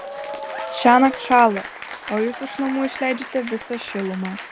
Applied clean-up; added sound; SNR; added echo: none; Applause / Cheering; 11 dB; none.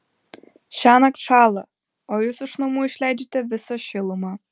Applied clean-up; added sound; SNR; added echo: none; none; none; none.